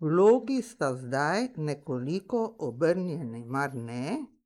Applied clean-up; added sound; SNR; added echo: neural mask model Resemble Enhance denoiser.